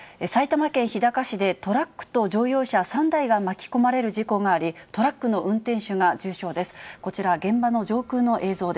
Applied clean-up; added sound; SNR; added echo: none; none; none; none.